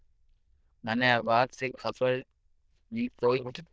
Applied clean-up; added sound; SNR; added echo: neural diffusion model UNIVERSE++.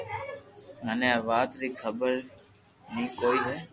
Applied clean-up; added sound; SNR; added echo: none; none; none; none.